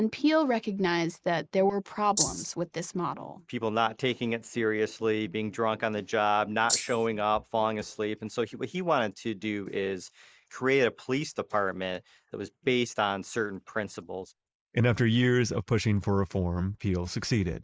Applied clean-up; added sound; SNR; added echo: neural mask model Resemble Enhance denoiser.